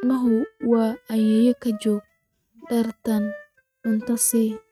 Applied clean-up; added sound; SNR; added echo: neural mask model RNNoise.